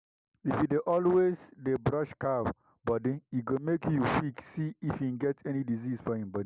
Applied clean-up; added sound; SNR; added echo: none; none; none; none.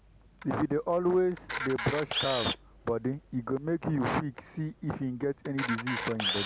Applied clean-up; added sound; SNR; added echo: none; Camera; 7 dB; none.